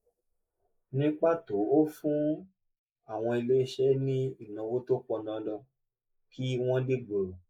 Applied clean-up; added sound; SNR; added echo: neural mask model Resemble Enhance denoiser.